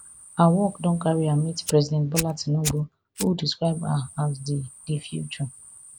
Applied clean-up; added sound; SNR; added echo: none; Fire; 14 dB; none.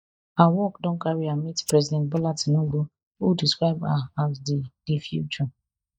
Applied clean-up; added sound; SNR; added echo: neural mask model DeepFilterNet 3.